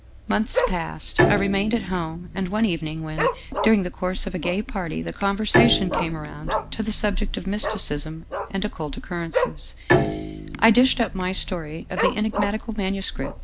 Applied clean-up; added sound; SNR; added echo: none; Dog + Bowed string instrument; 3 dB; none.